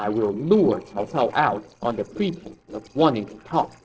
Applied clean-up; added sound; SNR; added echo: neural separator model SepFormer DNS4.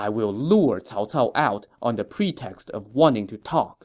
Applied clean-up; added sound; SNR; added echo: none; none; none; none.